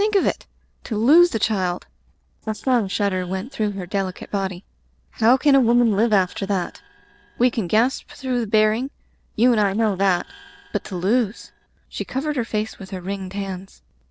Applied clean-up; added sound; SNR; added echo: neural separator model SepFormer DNS4.